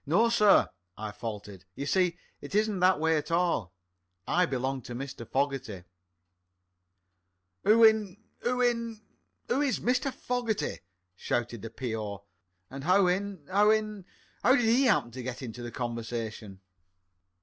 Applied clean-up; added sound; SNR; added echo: none; none; none; none.